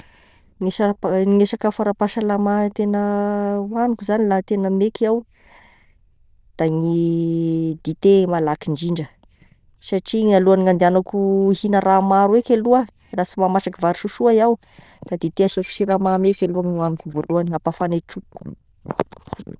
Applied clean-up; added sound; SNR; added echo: neural diffusion model UNIVERSE++.